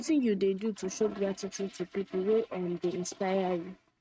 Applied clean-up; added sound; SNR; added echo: neural mask model RNNoise.